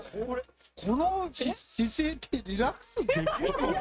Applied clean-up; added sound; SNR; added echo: neural mask model RNNoise.